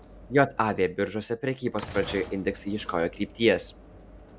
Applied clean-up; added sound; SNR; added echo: none; Sliding door / Train; 17 dB; none.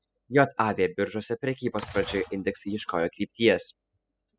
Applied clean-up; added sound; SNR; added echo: classical method spectral subtraction.